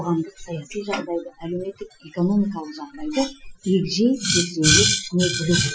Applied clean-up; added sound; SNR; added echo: classical method Wiener filter.